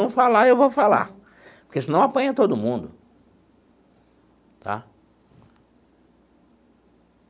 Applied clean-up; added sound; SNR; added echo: none; none; none; none.